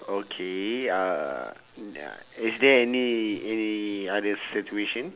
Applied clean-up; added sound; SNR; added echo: none; none; none; none.